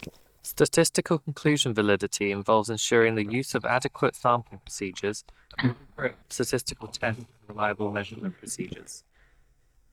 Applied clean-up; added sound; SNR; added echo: neural mask model DeepFilterNet 3.